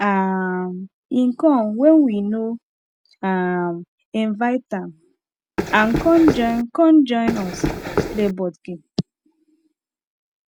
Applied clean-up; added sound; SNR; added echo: none; Run; 4 dB; none.